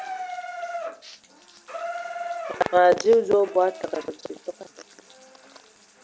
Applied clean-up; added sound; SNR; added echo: none; Bathtub (filling or washing) / Water tap, faucet; 11 dB; none.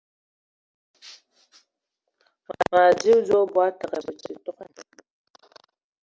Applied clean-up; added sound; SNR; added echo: none; none; none; none.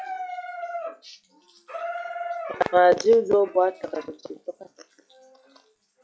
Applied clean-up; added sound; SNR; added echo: classical method log-MMSE.